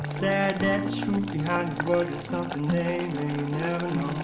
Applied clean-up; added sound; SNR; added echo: none; Boiling; 11 dB; reverberation time 1.6 s.